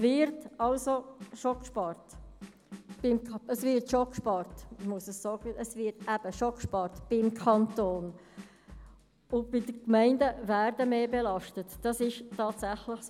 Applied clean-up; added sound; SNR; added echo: none; Drum kit; 19 dB; none.